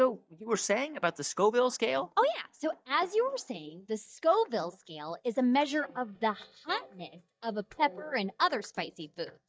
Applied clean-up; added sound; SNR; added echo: neural mask model DeepFilterNet 3.